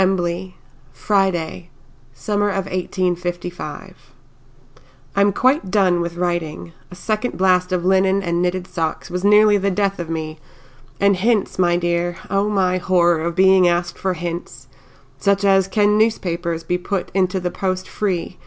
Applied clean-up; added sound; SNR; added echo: none; none; none; none.